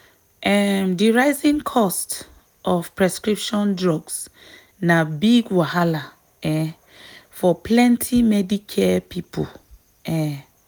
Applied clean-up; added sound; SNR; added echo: none; none; none; none.